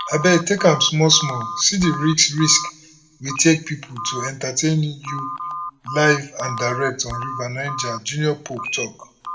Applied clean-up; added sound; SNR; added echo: none; Telephone; 10 dB; reverberation time 0.4 s.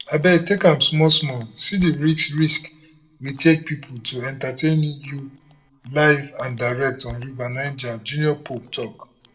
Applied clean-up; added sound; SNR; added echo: neural separator model SepFormer DNS4.